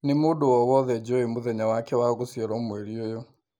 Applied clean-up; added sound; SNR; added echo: none; none; none; none.